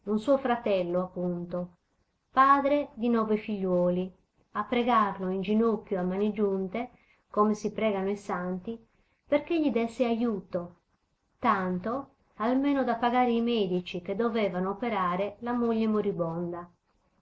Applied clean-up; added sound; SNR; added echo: none; none; none; none.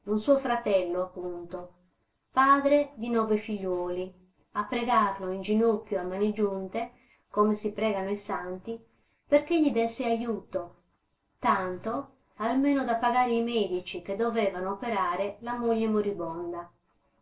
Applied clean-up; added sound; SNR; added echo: none; none; none; reverberation time 0.2 s.